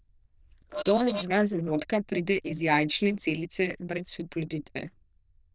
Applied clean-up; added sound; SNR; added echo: neural diffusion model UNIVERSE++.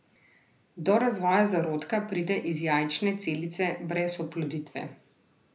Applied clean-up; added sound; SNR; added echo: none; none; none; none.